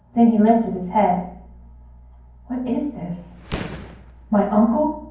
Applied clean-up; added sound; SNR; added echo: none; Fireworks; 15 dB; reverberation time 0.9 s.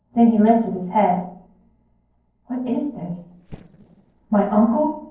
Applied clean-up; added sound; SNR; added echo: neural separator model SepFormer DNS4.